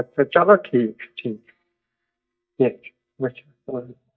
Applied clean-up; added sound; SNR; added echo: neural mask model DeepFilterNet 3.